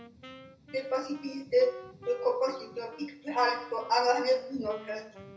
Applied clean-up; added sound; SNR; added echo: none; Wind instrument, woodwind instrument; 19 dB; reverberation time 0.4 s.